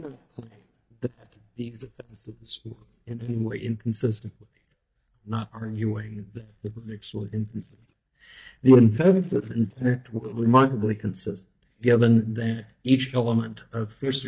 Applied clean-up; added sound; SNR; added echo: neural mask model DeepFilterNet 3.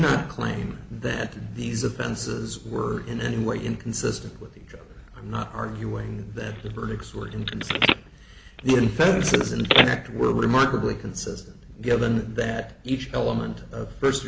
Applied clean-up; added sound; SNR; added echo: none; Telephone; 1 dB; none.